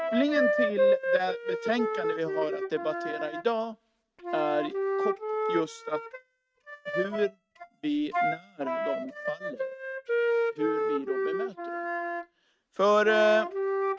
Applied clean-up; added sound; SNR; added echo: neural mask model RNNoise.